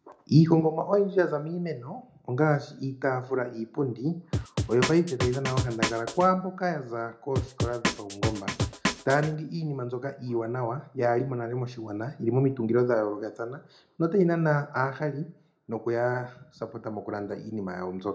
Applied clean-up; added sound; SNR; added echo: none; Drum; 3 dB; reverberation time 0.3 s.